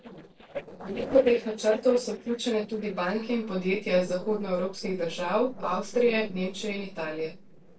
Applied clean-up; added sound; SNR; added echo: neural separator model SepFormer DNS4.